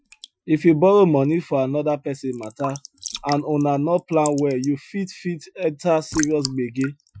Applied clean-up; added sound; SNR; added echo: classical method Wiener filter.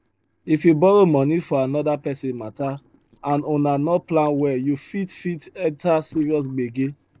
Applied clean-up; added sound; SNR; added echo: neural separator model SepFormer DNS4.